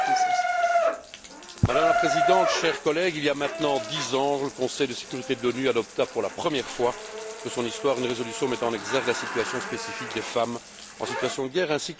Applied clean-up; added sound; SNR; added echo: none; Bathtub (filling or washing) / Water tap, faucet; 2 dB; none.